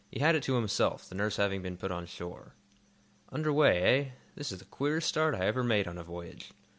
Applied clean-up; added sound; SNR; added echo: none; none; none; none.